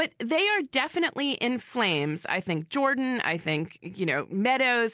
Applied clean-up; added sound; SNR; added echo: none; none; none; none.